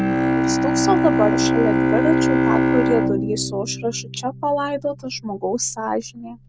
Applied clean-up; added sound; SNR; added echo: none; Bowed string instrument; -3 dB; none.